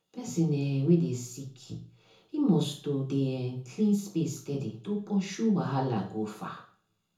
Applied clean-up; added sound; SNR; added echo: none; none; none; reverberation time 0.6 s.